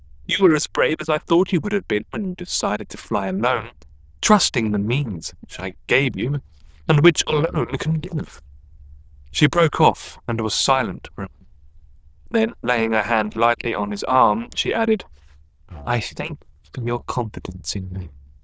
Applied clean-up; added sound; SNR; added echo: neural diffusion model UNIVERSE++.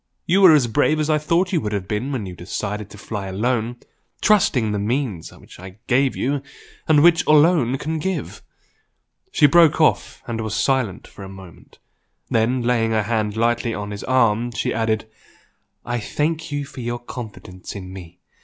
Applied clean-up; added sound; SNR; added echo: none; none; none; none.